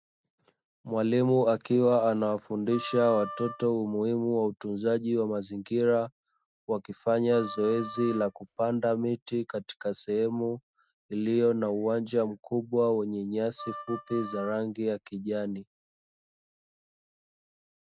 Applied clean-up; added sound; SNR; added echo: neural mask model RNNoise.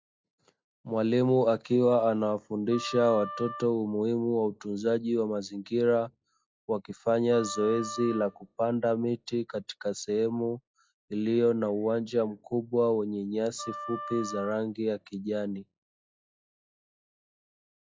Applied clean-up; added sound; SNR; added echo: classical method log-MMSE.